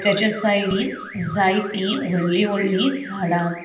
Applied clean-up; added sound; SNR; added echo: none; Alarm / Car; 15 dB; reverberation time 1.6 s.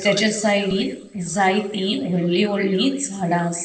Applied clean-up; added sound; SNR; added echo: neural separator model SepFormer DNS4.